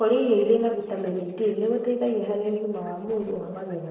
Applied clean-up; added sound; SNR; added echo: neural separator model SepFormer DNS4.